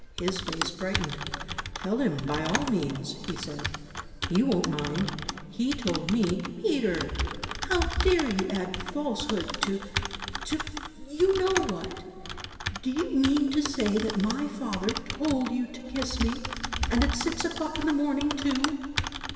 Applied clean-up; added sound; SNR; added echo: none; Typing; 5 dB; reverberation time 2.5 s.